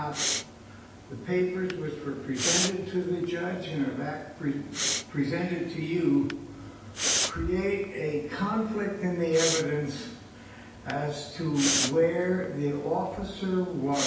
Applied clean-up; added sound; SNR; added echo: none; Respiratory sounds; 5 dB; reverberation time 0.9 s.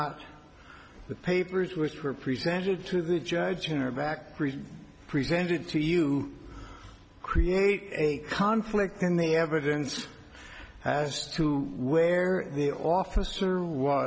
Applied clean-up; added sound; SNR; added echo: none; none; none; none.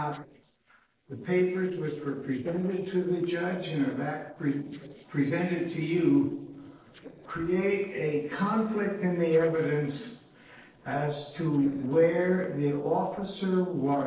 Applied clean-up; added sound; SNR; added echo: neural separator model SepFormer DNS4.